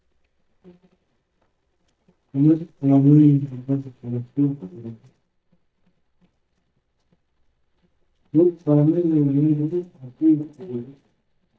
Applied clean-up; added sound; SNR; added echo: neural mask model DeepFilterNet 3.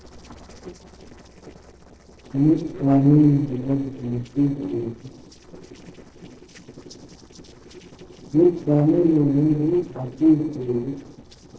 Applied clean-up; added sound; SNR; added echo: neural separator model SepFormer DNS4.